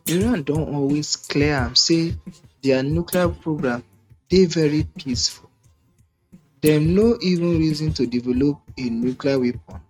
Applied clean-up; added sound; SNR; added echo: neural mask model RNNoise.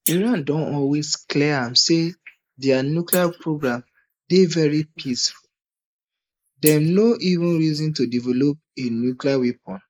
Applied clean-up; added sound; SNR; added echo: neural mask model Resemble Enhance denoiser.